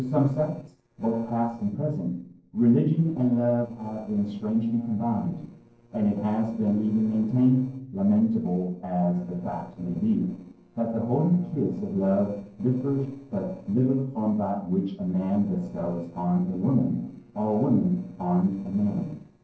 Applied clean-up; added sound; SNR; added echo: neural separator model SepFormer DNS4.